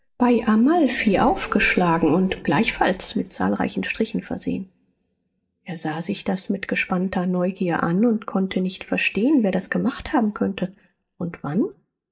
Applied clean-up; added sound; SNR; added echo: neural mask model DeepFilterNet 3.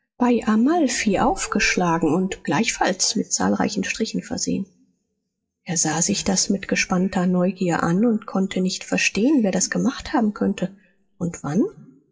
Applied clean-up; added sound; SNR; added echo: classical method WPE with log-MMSE.